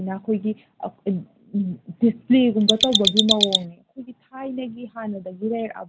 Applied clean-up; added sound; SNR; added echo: neural mask model Resemble Enhance denoiser.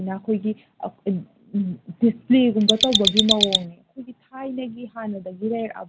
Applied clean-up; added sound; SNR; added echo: none; Mechanisms; -4 dB; none.